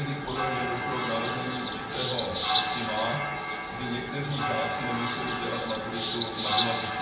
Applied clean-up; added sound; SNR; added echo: none; Bird; -3 dB; reverberation time 0.6 s.